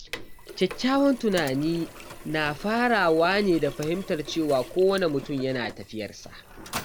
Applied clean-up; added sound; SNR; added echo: none; Sink (filling or washing) + Mechanisms; 15 dB; none.